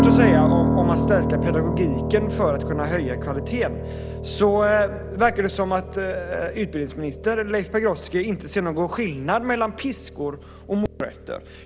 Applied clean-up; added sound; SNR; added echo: none; Piano; 1 dB; none.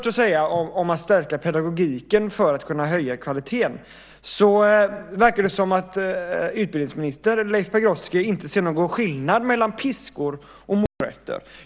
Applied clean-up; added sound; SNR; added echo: none; none; none; none.